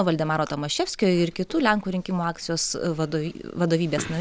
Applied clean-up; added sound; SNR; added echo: none; none; none; none.